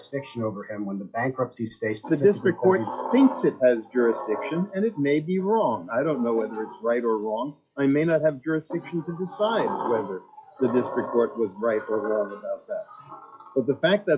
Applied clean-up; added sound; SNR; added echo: classical method log-MMSE.